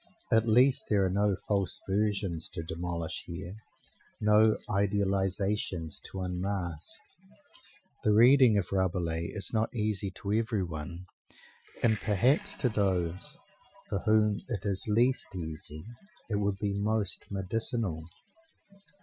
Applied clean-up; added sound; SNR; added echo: classical method Wiener filter.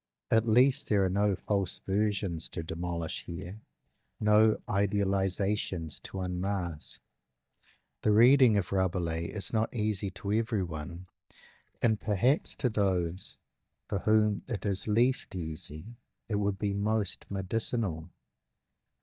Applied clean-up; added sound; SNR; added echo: neural mask model DeepFilterNet 3.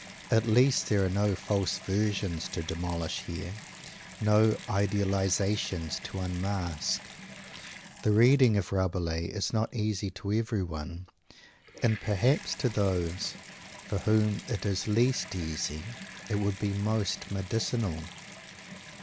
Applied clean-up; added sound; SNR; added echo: none; Bathtub (filling or washing) / Water tap, faucet; 17 dB; none.